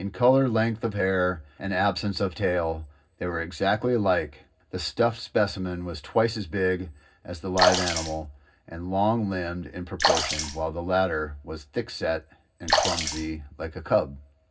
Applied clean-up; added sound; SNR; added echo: none; Sink (filling or washing) / Water / Splash, splatter; -1 dB; reverberation time 0.4 s.